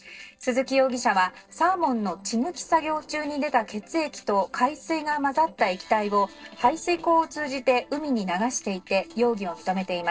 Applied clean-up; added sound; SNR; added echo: neural separator model SepFormer DNS4.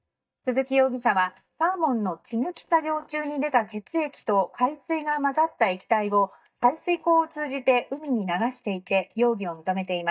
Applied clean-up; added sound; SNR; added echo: neural mask model DeepFilterNet 3.